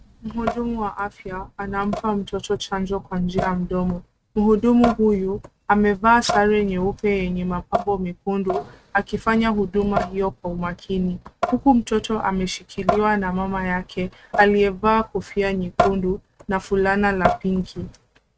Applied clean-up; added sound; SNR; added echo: neural mask model RNNoise.